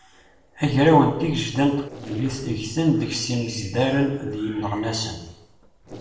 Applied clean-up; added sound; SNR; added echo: neural separator model SepFormer DNS4.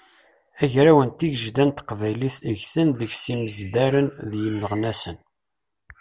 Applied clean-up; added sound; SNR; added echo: none; none; none; none.